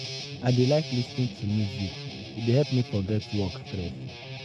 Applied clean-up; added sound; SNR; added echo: neural mask model RNNoise.